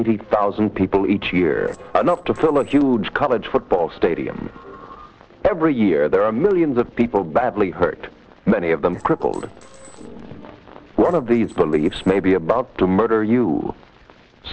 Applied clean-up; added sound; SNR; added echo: neural separator model SepFormer DNS4.